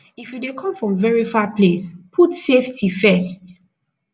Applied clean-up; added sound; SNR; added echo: none; none; none; none.